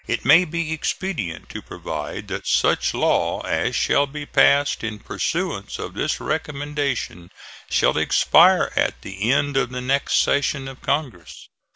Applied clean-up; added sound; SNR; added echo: none; none; none; none.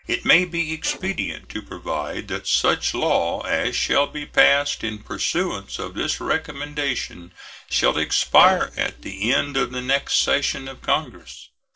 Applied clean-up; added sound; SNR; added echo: neural separator model SepFormer DNS4.